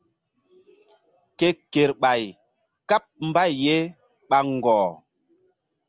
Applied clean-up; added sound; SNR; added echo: none; none; none; none.